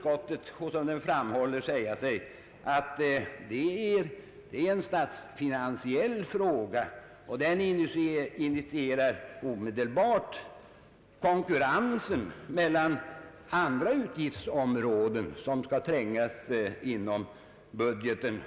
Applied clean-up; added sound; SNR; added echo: none; none; none; none.